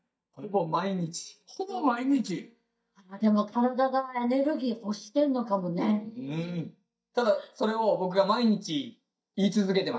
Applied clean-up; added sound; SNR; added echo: neural mask model DeepFilterNet 3.